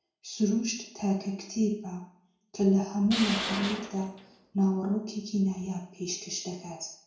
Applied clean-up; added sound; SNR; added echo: none; Tools; 6 dB; reverberation time 0.6 s.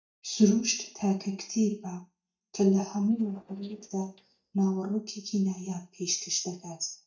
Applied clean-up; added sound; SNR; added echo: neural mask model DeepFilterNet 3.